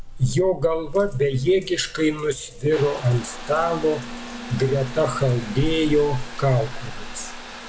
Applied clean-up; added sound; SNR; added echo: none; Trickle, dribble / Bathtub (filling or washing) / Water tap, faucet; 10 dB; none.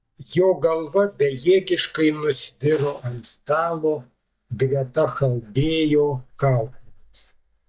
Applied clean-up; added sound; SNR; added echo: neural mask model DeepFilterNet 3.